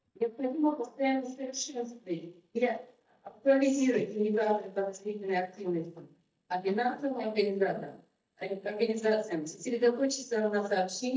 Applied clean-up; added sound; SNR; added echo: neural mask model DeepFilterNet 3.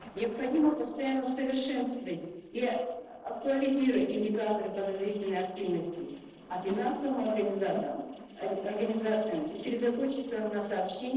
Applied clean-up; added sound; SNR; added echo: neural separator model SepFormer DNS4.